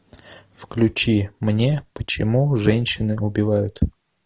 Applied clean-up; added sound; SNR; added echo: none; none; none; none.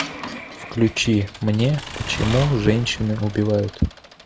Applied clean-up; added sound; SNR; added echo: none; Accelerating, revving, vroom / Mechanisms; 12 dB; none.